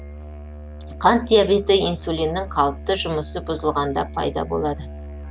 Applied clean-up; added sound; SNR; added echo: none; Musical instrument; 13 dB; none.